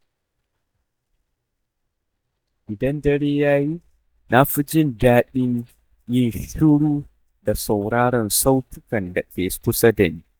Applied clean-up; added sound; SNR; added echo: neural mask model DeepFilterNet 3.